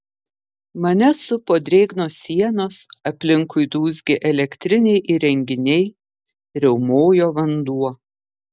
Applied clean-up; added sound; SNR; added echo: none; none; none; none.